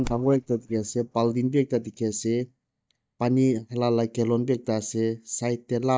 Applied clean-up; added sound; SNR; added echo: neural mask model DeepFilterNet 3.